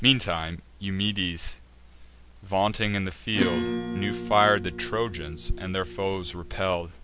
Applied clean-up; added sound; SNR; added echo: none; Acoustic guitar / Strum; 6 dB; none.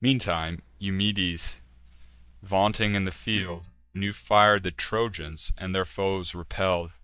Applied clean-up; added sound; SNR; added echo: neural mask model DeepFilterNet 3.